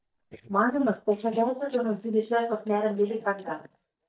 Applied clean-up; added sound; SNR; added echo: neural mask model DeepFilterNet 3.